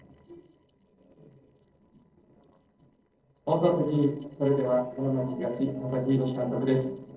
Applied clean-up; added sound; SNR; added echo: neural separator model SepFormer DNS4.